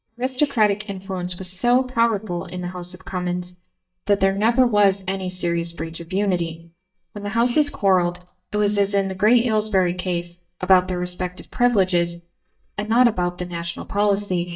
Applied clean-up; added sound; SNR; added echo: neural mask model DeepFilterNet 3.